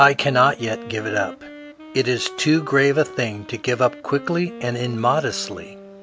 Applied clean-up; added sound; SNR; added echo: none; Wind instrument, woodwind instrument; 16 dB; none.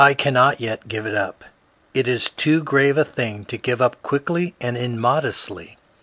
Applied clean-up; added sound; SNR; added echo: none; none; none; none.